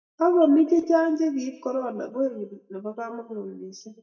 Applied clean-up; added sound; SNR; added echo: neural mask model DeepFilterNet 3.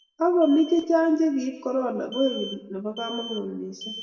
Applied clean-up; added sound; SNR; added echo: none; Alarm; 17 dB; reverberation time 1.1 s.